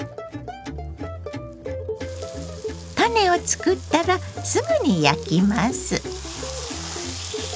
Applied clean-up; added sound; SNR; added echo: none; none; none; none.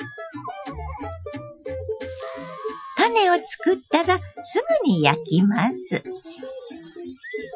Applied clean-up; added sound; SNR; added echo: classical method Wiener filter.